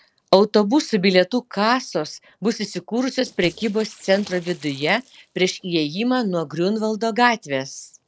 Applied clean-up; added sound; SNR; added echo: neural separator model SepFormer DNS4.